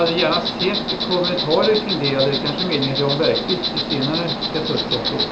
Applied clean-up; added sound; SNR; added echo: none; Insect; 2 dB; reverberation time 0.5 s.